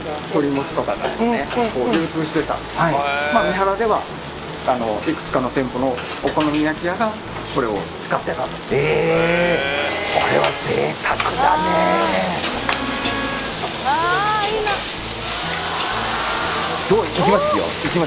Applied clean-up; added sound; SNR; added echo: none; none; none; none.